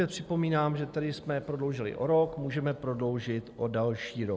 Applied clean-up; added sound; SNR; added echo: none; none; none; none.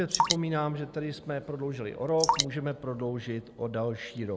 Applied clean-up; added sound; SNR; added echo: none; Drip; 2 dB; none.